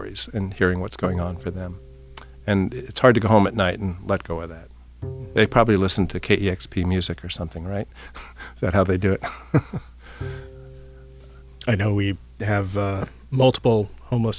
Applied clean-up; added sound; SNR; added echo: none; Bowed string instrument; 20 dB; none.